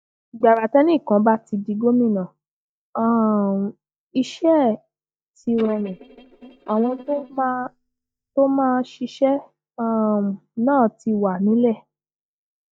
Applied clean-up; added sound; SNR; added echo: neural mask model DeepFilterNet 3.